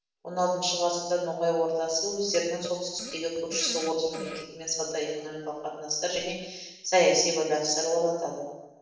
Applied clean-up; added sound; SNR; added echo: neural separator model SepFormer DNS4.